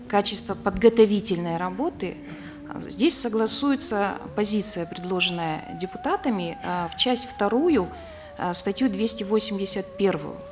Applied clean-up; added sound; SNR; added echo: none; Musical instrument; 17 dB; none.